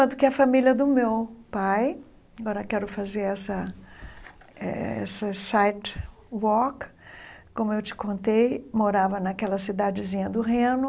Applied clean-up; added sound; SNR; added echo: none; none; none; none.